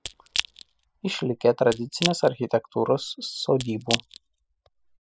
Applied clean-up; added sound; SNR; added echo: classical method spectral subtraction.